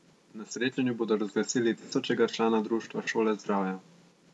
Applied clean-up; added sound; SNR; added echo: none; none; none; none.